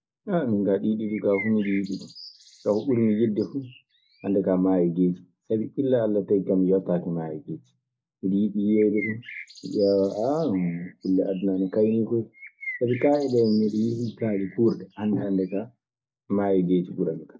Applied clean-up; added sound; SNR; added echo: none; Bird; 18 dB; none.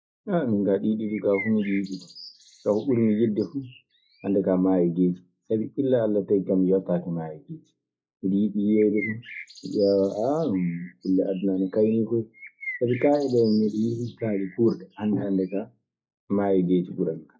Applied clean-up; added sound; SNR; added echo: classical method log-MMSE.